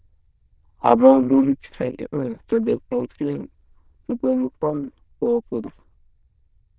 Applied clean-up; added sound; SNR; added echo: neural diffusion model UNIVERSE++.